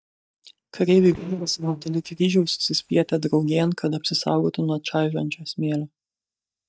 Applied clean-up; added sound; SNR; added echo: neural mask model DeepFilterNet 3.